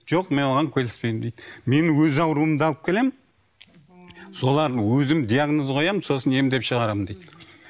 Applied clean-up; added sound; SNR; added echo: none; none; none; none.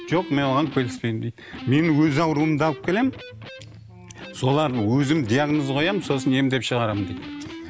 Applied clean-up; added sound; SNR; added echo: none; Electric guitar; 14 dB; none.